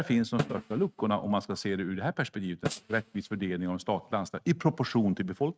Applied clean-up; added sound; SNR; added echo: neural mask model RNNoise.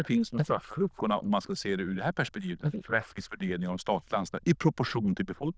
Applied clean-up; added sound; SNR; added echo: neural diffusion model UNIVERSE++.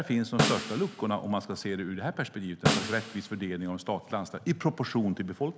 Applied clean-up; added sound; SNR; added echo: none; Snare drum; 2 dB; none.